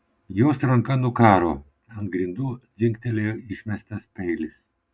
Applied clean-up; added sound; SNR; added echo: none; none; none; none.